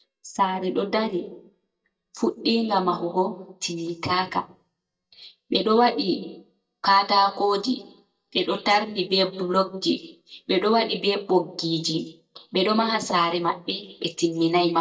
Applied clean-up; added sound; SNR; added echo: neural mask model DeepFilterNet 3.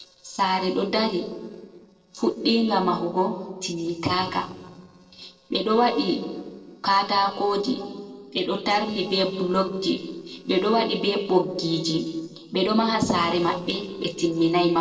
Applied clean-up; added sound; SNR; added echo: neural separator model SepFormer DNS4.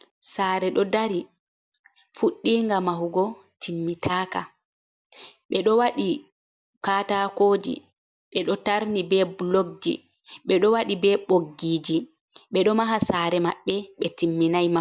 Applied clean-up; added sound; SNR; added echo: none; none; none; none.